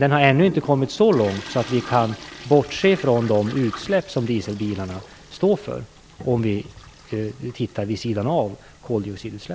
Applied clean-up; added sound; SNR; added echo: none; Toilet flush; 18 dB; none.